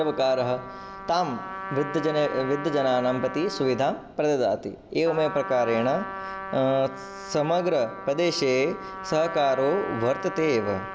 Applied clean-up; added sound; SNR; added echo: none; Trumpet; 11 dB; none.